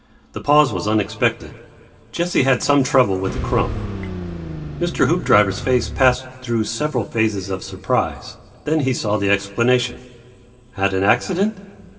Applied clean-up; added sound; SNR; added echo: none; Car; 6 dB; reverberation time 1.9 s.